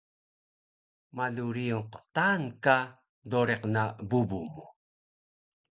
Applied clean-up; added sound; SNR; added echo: none; none; none; none.